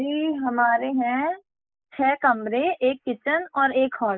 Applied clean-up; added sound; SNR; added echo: neural mask model Resemble Enhance denoiser.